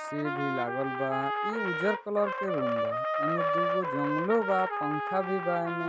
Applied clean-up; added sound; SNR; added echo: none; Trumpet; 0 dB; none.